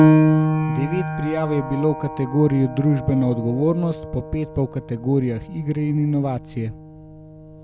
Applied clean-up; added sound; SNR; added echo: none; Piano; 1 dB; none.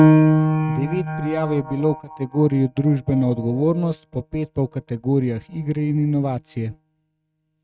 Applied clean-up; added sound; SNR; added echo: neural mask model RNNoise.